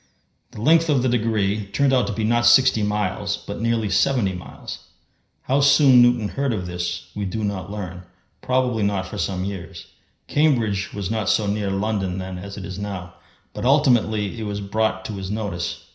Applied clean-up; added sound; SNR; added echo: none; none; none; reverberation time 0.5 s.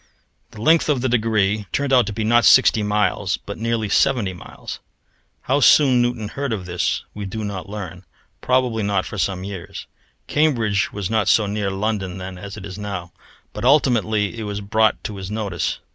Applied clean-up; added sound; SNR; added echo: none; none; none; none.